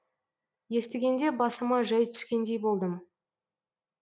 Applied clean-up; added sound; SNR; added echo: none; none; none; none.